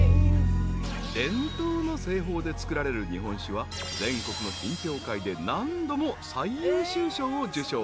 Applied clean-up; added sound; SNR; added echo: none; Bowed string instrument; 0 dB; none.